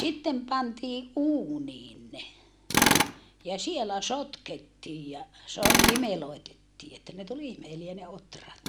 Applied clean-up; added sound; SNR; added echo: none; Tools; -2 dB; none.